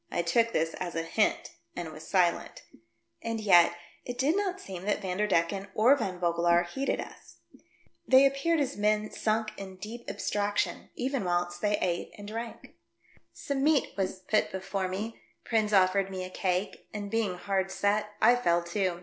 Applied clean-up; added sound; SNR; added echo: none; none; none; none.